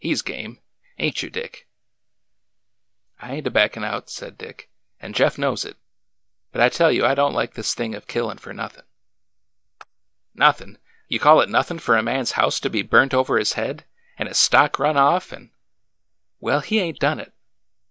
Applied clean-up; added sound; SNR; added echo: neural mask model DeepFilterNet 3.